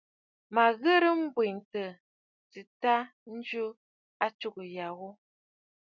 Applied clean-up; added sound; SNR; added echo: none; none; none; none.